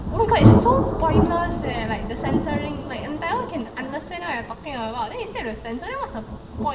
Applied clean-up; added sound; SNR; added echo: none; Thunder; -3 dB; reverberation time 0.8 s.